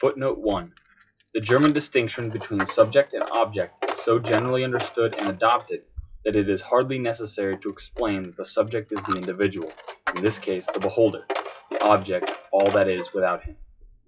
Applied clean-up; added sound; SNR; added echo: classical method log-MMSE.